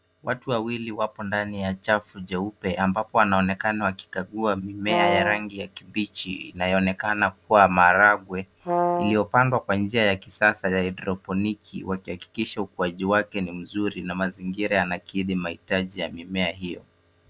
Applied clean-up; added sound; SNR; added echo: none; Brass instrument; 2 dB; none.